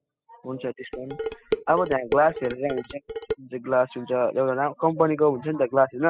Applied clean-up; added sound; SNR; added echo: classical method spectral subtraction.